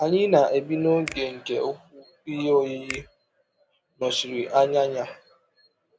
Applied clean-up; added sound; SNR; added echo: none; Finger snapping; 19 dB; none.